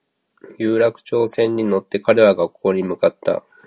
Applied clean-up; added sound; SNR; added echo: none; none; none; none.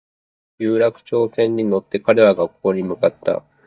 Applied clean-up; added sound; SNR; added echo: neural mask model DeepFilterNet 3.